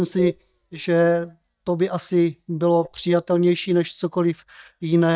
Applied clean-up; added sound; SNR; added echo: neural mask model DeepFilterNet 3.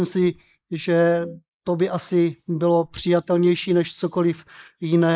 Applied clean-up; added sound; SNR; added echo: neural mask model Resemble Enhance denoiser.